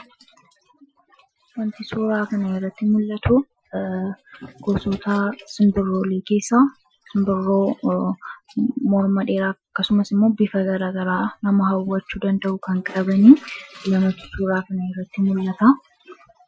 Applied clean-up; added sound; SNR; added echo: classical method Wiener filter.